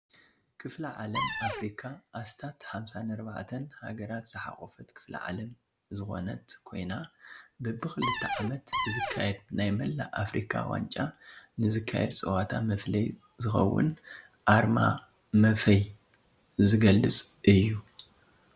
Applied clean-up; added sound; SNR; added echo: none; Cupboard open or close; 5 dB; none.